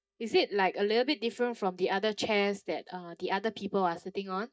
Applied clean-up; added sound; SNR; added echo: neural mask model DeepFilterNet 3.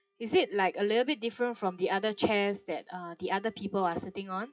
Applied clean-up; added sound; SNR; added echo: classical method WPE with log-MMSE.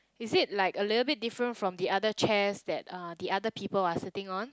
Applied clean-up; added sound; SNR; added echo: none; none; none; none.